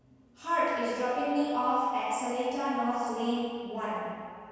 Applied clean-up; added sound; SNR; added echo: none; none; none; reverberation time 1.9 s.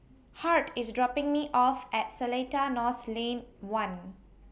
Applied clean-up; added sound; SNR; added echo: none; none; none; none.